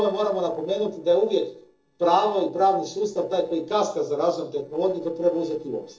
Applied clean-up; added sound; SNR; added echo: neural separator model SepFormer DNS4.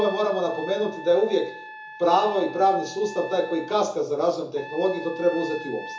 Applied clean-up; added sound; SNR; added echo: none; Trumpet; 14 dB; reverberation time 0.7 s.